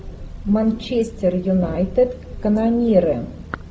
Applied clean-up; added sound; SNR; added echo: none; none; none; none.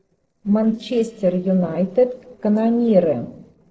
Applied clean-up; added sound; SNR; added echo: neural separator model SepFormer DNS4.